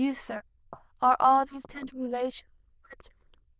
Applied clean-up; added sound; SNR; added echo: neural diffusion model UNIVERSE++.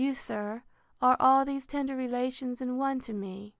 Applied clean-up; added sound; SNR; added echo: none; none; none; none.